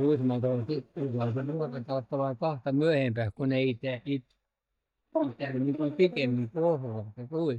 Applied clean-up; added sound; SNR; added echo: neural mask model DeepFilterNet 3.